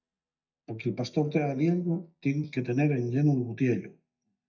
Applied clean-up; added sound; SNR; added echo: neural mask model DeepFilterNet 3.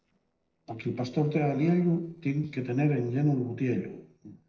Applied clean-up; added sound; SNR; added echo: neural separator model SepFormer DNS4.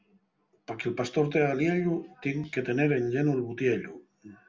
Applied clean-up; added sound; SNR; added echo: none; none; none; none.